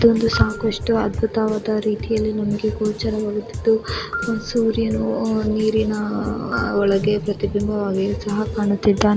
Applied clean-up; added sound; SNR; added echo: none; Drum kit + Marimba, xylophone; 11 dB; none.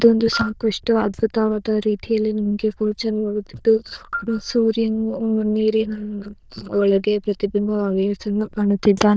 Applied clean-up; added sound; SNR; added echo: neural diffusion model UNIVERSE++.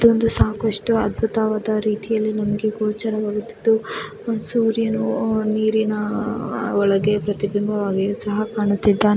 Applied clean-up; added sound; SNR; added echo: none; none; none; none.